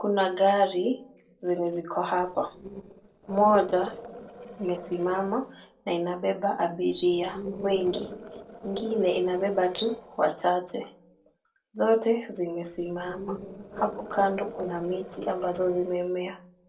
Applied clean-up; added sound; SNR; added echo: neural separator model SepFormer DNS4.